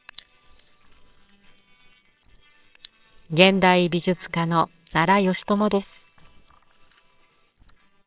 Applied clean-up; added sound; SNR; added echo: neural separator model SepFormer WHAMR!.